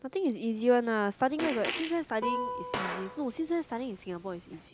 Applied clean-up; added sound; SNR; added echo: none; Guitar + Fart; 8 dB; none.